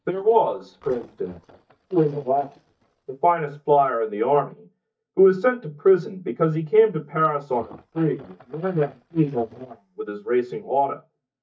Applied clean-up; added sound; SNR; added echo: neural mask model DeepFilterNet 3.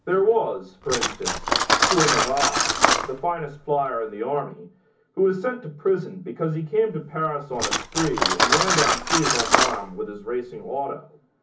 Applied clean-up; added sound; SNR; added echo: none; Cutlery, silverware; -1 dB; reverberation time 0.4 s.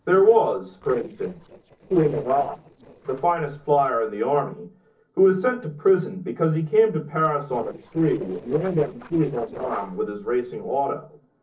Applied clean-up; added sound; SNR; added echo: neural separator model SepFormer DNS4.